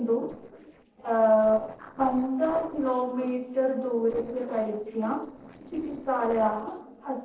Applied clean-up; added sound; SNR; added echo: neural separator model SepFormer DNS4.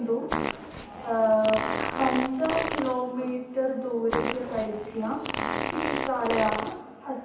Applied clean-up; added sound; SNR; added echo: none; Fart; 3 dB; reverberation time 0.9 s.